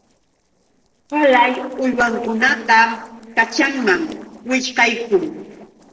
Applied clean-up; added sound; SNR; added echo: neural separator model SepFormer DNS4.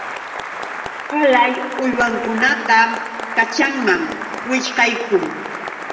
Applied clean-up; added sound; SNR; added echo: none; Applause; 9 dB; reverberation time 1.8 s.